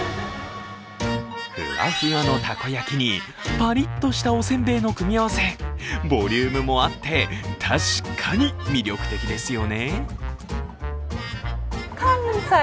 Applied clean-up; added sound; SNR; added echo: none; none; none; none.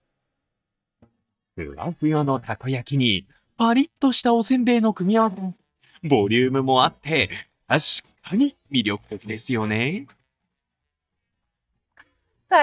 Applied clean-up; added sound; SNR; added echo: neural mask model DeepFilterNet 3.